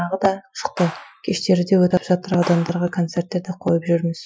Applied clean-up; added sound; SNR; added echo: classical method Wiener filter.